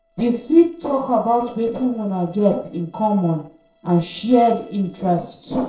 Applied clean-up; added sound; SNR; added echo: neural separator model SepFormer DNS4.